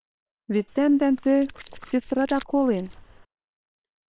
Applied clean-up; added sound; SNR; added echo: neural separator model SepFormer WHAM!.